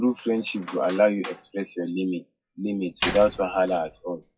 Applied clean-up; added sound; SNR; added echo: classical method WPE with log-MMSE.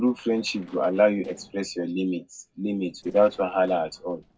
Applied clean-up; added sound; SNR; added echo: neural separator model SepFormer DNS4.